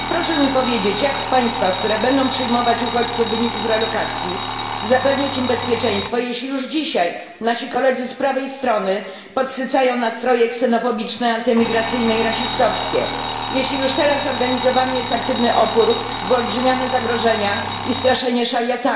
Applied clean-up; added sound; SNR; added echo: none; Alarm; 7 dB; reverberation time 1.2 s.